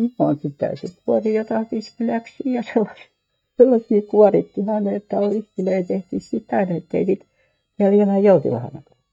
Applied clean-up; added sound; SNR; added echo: neural mask model DeepFilterNet 3.